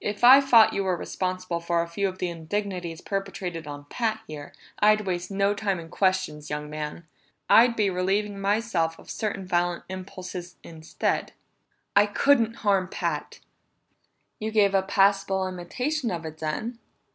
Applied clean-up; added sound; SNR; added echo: none; none; none; none.